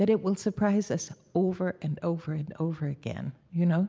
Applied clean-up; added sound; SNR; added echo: none; none; none; none.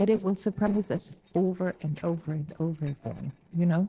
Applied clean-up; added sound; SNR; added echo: neural separator model SepFormer DNS4.